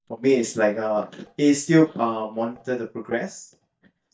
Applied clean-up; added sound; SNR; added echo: neural mask model DeepFilterNet 3.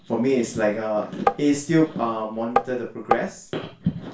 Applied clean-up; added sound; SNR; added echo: none; Tap; 0 dB; reverberation time 0.3 s.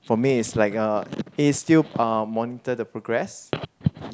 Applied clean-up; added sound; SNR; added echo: none; none; none; none.